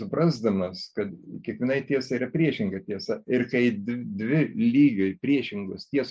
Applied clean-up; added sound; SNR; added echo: none; none; none; none.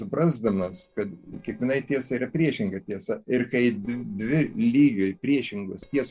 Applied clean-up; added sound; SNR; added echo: neural separator model SepFormer DNS4.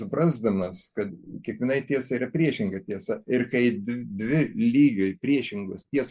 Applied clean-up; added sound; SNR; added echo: neural mask model Resemble Enhance denoiser.